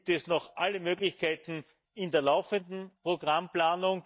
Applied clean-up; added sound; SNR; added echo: neural mask model DeepFilterNet 3.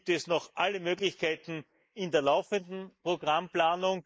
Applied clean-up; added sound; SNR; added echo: neural mask model Resemble Enhance denoiser.